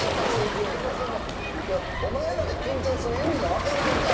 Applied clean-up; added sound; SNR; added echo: none; Waves, surf; 0 dB; reverberation time 2.3 s.